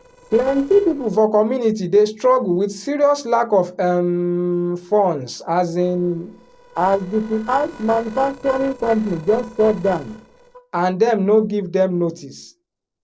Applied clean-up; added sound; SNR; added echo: neural separator model SepFormer DNS4.